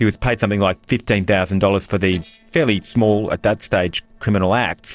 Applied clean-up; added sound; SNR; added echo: neural separator model SepFormer DNS4.